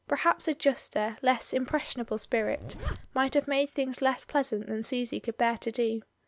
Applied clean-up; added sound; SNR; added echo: none; Zipper (clothing); 11 dB; none.